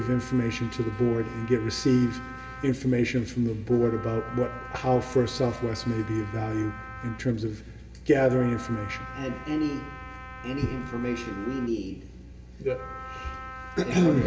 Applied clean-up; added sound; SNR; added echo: none; Wind instrument, woodwind instrument; 15 dB; reverberation time 1.7 s.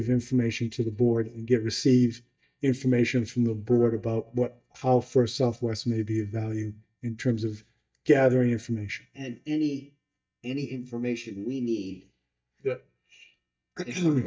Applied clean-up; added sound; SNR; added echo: neural mask model DeepFilterNet 3.